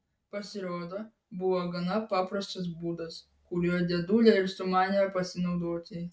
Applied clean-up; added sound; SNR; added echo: none; none; none; none.